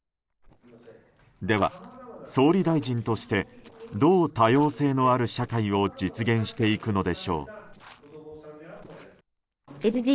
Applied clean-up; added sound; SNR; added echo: neural separator model SepFormer DNS4.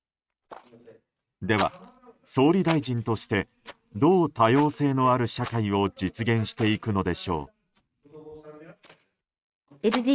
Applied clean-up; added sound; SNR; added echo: neural mask model RNNoise.